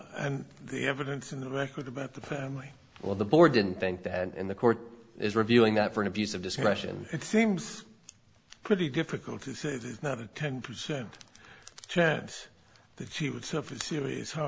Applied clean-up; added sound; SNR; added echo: none; none; none; none.